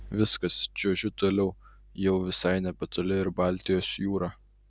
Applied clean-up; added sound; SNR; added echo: none; none; none; none.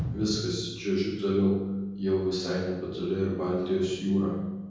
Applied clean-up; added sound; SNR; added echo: none; none; none; reverberation time 1.3 s.